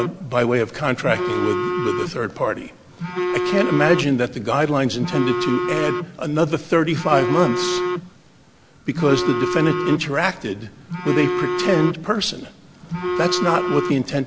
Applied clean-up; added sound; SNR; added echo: none; Telephone; 4 dB; none.